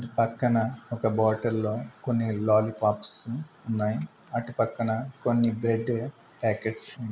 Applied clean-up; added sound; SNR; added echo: none; none; none; none.